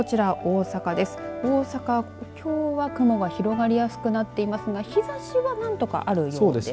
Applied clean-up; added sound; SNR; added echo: none; none; none; none.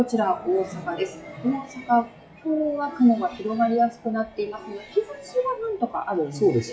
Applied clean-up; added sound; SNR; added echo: classical method WPE with log-MMSE.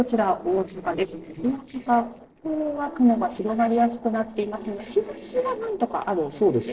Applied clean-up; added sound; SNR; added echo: neural separator model SepFormer DNS4.